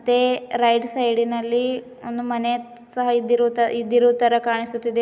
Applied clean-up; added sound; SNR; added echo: none; none; none; none.